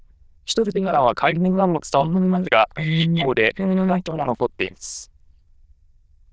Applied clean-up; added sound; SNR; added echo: neural diffusion model UNIVERSE++.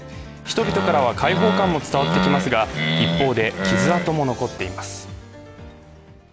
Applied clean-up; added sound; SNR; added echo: none; Animal; 0 dB; none.